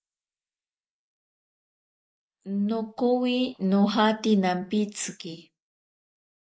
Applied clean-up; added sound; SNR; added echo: neural mask model Resemble Enhance denoiser.